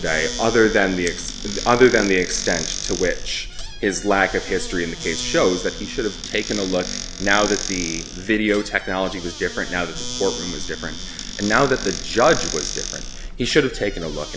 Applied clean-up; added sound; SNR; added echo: none; Squeak / Cupboard open or close; 10 dB; none.